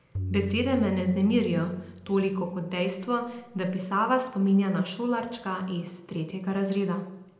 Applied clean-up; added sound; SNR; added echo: none; Tabla; 11 dB; reverberation time 0.7 s.